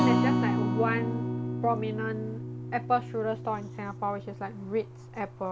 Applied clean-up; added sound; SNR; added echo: none; Acoustic guitar; -1 dB; none.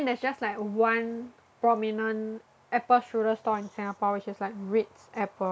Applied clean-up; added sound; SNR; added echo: none; none; none; none.